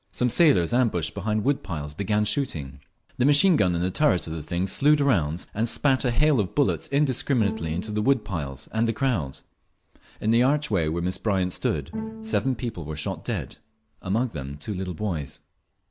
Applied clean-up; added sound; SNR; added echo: none; Bowed string instrument; 15 dB; none.